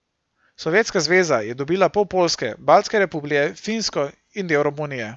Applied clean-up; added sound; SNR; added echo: none; none; none; none.